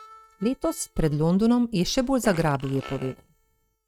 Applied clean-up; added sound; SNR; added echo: neural mask model RNNoise.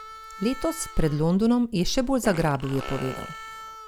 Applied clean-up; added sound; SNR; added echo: none; Harmonica + Fart; 15 dB; none.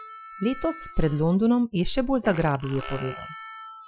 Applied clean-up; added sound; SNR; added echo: classical method Wiener filter.